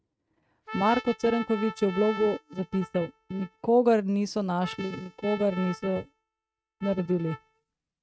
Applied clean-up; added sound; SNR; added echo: neural mask model RNNoise.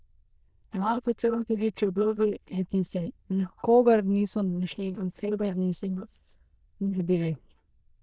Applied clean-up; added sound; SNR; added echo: neural diffusion model UNIVERSE++.